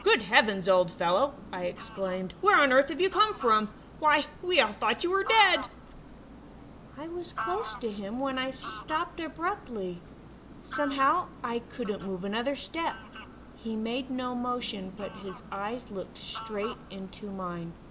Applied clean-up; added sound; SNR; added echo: none; Fowl; 14 dB; none.